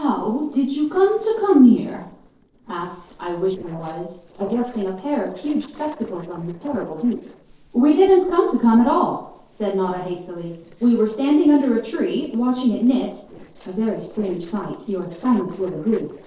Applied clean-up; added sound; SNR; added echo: neural separator model SepFormer DNS4.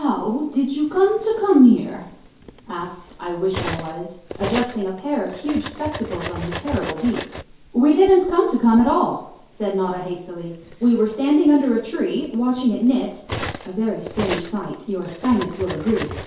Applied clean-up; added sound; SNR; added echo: none; Cutlery, silverware; 14 dB; reverberation time 2.4 s.